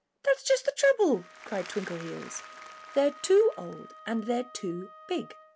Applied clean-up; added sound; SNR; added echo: none; Applause / Crowd + Wind instrument, woodwind instrument; 19 dB; none.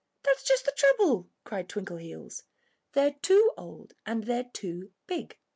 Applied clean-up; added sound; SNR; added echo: none; none; none; none.